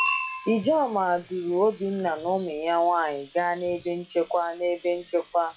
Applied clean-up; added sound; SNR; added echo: classical method log-MMSE.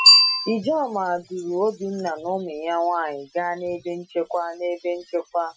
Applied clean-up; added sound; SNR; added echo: classical method Wiener filter.